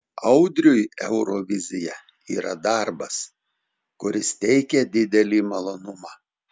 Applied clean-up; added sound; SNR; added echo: none; none; none; none.